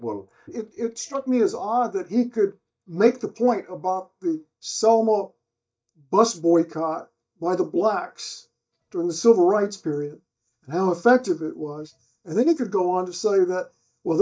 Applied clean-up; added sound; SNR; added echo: neural mask model DeepFilterNet 3.